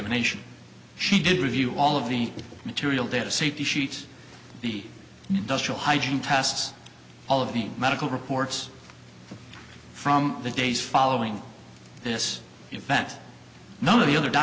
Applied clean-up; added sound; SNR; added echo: none; none; none; none.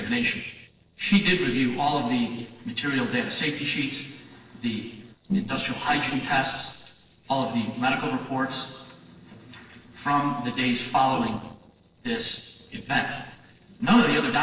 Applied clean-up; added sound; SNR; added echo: neural separator model SepFormer DNS4.